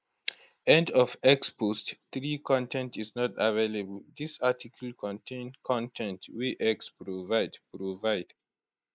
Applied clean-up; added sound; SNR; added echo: neural mask model Resemble Enhance denoiser.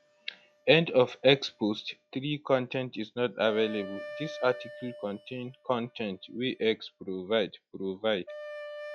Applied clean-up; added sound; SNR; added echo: classical method log-MMSE.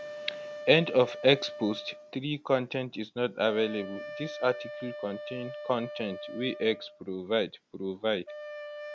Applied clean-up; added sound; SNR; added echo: none; Wind instrument, woodwind instrument; 12 dB; none.